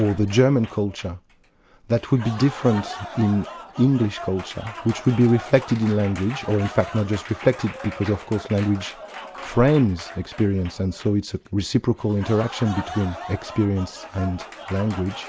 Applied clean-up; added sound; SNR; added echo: none; Applause; 15 dB; none.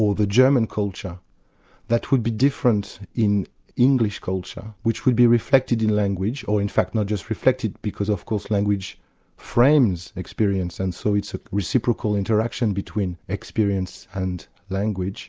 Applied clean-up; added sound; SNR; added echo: none; none; none; none.